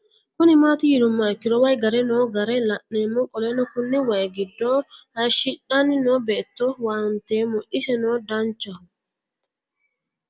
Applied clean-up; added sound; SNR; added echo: none; none; none; none.